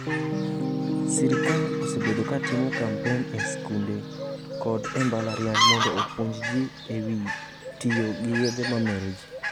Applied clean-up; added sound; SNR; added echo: none; Piano + Fowl; 0 dB; none.